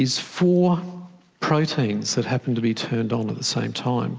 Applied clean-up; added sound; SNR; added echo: none; none; none; none.